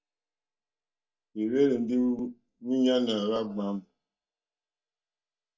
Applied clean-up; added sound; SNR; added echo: neural mask model DeepFilterNet 3.